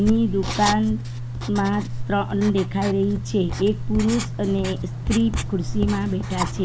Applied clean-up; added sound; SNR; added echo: none; Writing; 5 dB; none.